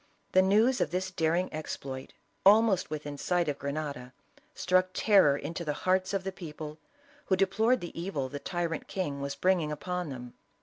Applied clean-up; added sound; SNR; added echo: none; none; none; none.